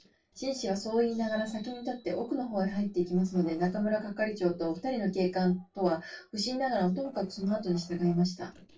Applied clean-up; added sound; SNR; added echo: neural separator model SepFormer DNS4.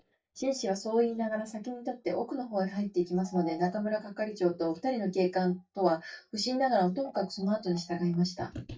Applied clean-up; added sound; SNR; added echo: neural mask model DeepFilterNet 3.